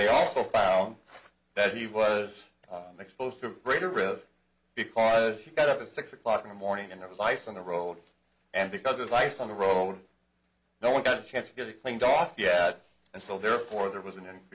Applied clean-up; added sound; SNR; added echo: none; none; none; none.